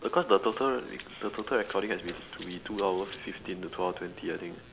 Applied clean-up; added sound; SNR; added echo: none; Run + Fixed-wing aircraft, airplane; 19 dB; none.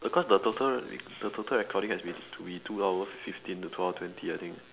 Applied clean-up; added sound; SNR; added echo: none; none; none; none.